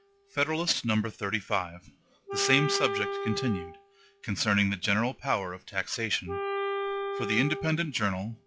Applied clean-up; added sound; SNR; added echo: classical method log-MMSE.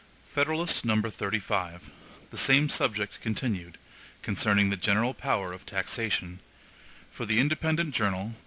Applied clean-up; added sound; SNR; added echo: none; none; none; none.